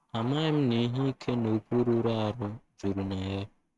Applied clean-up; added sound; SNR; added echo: neural mask model RNNoise.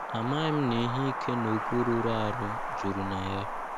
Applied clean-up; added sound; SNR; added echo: none; Wind; 3 dB; none.